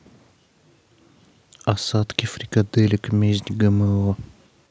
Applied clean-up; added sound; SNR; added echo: none; none; none; none.